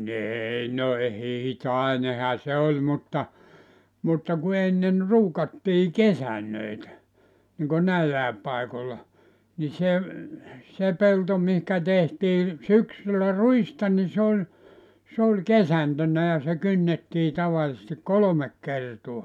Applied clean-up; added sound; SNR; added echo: none; none; none; none.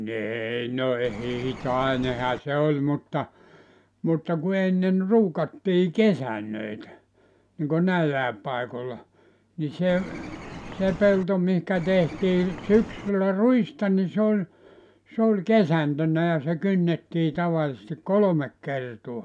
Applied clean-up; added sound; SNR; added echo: none; Bird; 14 dB; none.